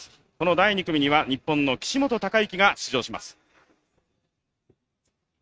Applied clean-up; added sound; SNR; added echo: neural mask model RNNoise.